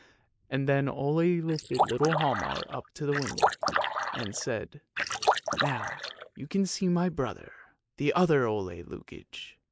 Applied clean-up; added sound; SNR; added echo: neural mask model Resemble Enhance denoiser.